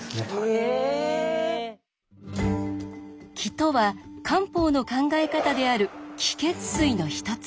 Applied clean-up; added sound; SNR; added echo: none; none; none; none.